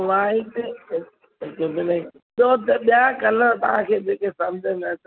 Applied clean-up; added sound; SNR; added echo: none; none; none; none.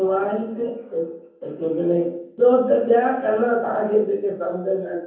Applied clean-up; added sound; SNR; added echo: none; none; none; reverberation time 0.7 s.